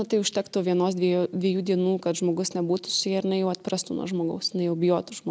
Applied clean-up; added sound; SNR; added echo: none; none; none; none.